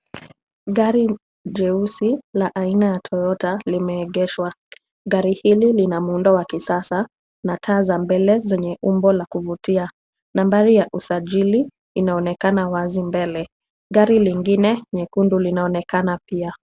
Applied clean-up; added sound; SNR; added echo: none; none; none; none.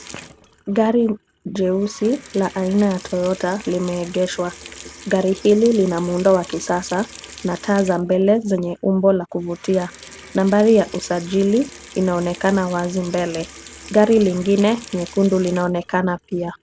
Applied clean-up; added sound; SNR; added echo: none; Sink (filling or washing) / Water tap, faucet; 20 dB; none.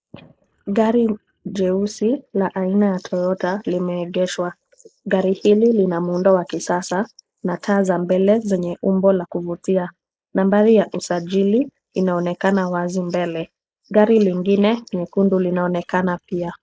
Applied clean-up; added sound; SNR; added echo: neural mask model Resemble Enhance denoiser.